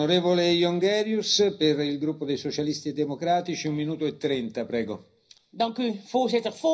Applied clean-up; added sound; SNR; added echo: none; none; none; reverberation time 0.5 s.